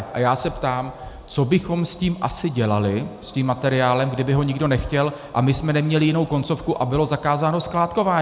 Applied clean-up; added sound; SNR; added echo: none; none; none; none.